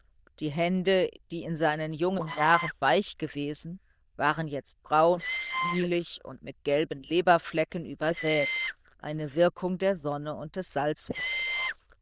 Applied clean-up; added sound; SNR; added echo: neural diffusion model UNIVERSE++.